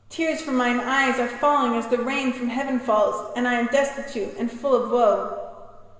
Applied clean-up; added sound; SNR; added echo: none; none; none; reverberation time 2.1 s.